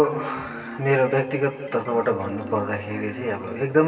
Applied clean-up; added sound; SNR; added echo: none; Marimba, xylophone; 15 dB; reverberation time 1.9 s.